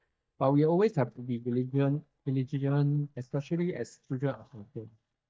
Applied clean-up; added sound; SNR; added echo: neural mask model DeepFilterNet 3.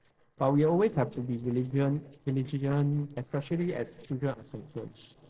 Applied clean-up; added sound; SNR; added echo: neural separator model SepFormer DNS4.